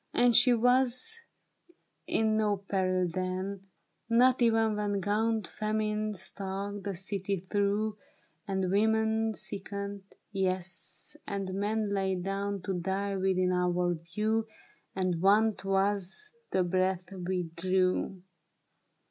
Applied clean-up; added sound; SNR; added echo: none; none; none; none.